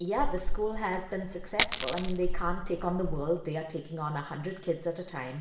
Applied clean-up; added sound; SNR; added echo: none; Coin (dropping); -2 dB; reverberation time 0.8 s.